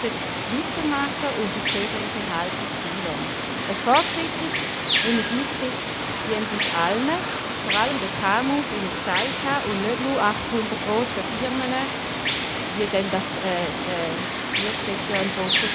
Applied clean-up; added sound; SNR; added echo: none; Water; -3 dB; none.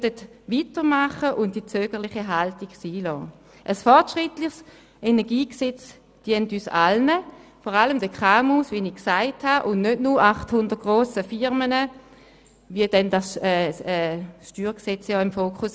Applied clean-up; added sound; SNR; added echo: none; none; none; none.